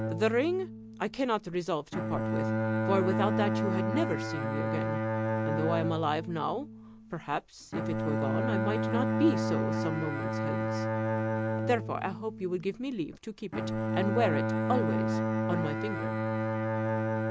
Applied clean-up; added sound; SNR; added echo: none; Bowed string instrument; -2 dB; none.